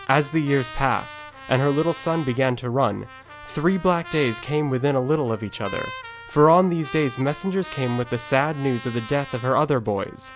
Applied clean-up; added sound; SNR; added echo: none; Trumpet; 17 dB; none.